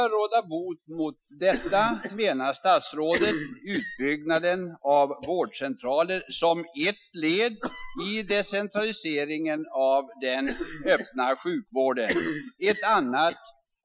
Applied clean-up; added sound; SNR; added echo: classical method Wiener filter.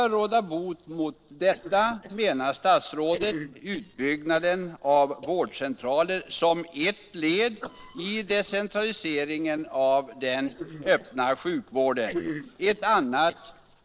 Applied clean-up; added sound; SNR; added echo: neural separator model SepFormer DNS4.